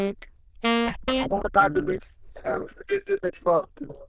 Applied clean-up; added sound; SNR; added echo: neural diffusion model UNIVERSE++.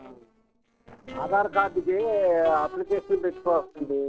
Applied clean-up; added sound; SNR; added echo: neural separator model SepFormer DNS4.